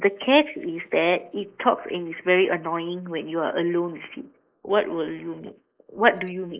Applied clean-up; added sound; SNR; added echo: neural mask model Resemble Enhance denoiser.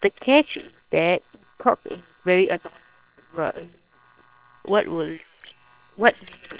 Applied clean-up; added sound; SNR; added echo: neural separator model SepFormer WHAM!.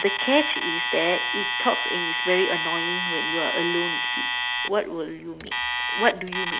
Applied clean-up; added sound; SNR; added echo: none; Alarm; 0 dB; none.